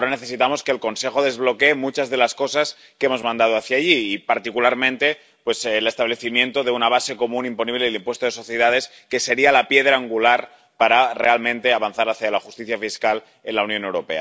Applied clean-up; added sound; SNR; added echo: none; none; none; none.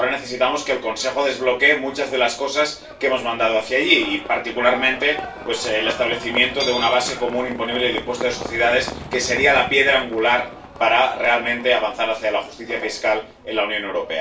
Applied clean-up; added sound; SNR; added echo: none; Livestock, farm animals, working animals; 14 dB; reverberation time 0.3 s.